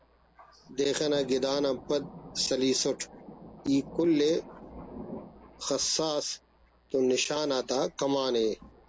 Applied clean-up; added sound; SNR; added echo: none; Thunder; 18 dB; none.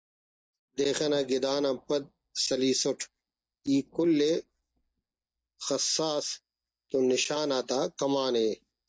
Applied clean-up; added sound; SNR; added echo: neural mask model DeepFilterNet 3.